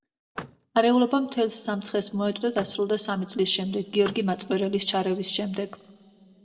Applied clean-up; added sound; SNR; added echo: none; Vehicle; 18 dB; reverberation time 1.1 s.